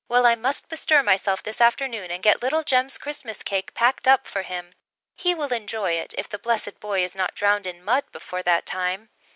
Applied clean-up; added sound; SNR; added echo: none; none; none; none.